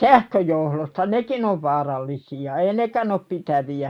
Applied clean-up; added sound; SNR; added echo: neural mask model Resemble Enhance denoiser.